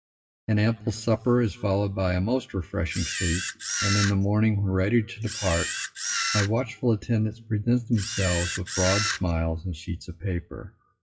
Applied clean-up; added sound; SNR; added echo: classical method WPE with log-MMSE.